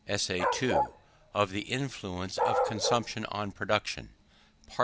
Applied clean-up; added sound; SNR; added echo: none; Bark; 2 dB; none.